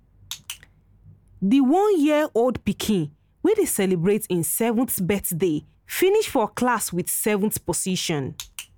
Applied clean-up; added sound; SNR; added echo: none; none; none; none.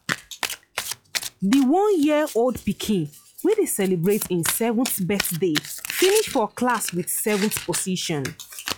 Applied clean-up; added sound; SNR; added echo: classical method log-MMSE.